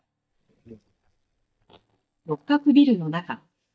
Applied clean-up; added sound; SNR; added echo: neural mask model DeepFilterNet 3.